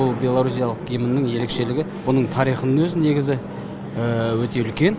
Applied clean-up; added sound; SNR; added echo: none; none; none; none.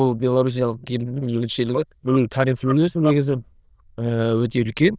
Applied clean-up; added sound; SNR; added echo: neural diffusion model UNIVERSE++.